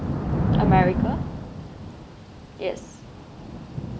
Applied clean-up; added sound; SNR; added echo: none; Thunder / Rain; -5 dB; none.